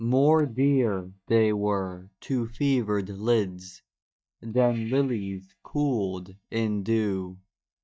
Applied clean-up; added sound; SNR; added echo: neural mask model DeepFilterNet 3.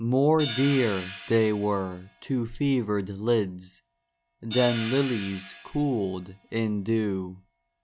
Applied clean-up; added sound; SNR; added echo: none; Hi-hat; 10 dB; none.